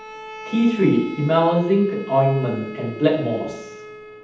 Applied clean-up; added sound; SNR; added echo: none; Bowed string instrument; 16 dB; reverberation time 0.8 s.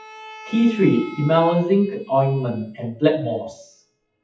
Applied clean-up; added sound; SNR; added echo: classical method WPE with log-MMSE.